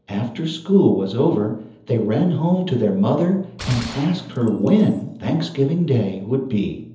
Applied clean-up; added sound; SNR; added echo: none; Gunshot, gunfire; 17 dB; reverberation time 0.7 s.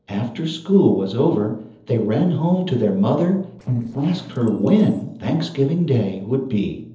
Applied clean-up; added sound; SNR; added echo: neural separator model SepFormer DNS4.